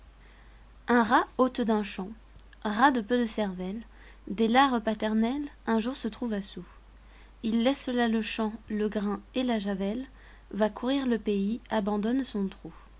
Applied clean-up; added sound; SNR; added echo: none; none; none; none.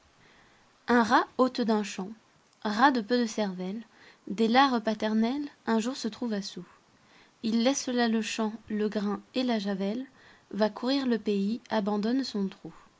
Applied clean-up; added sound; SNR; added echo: neural mask model Resemble Enhance denoiser.